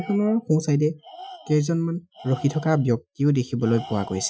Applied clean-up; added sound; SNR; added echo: classical method Wiener filter.